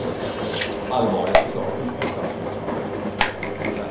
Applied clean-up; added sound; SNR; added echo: none; Engine; -4 dB; reverberation time 0.8 s.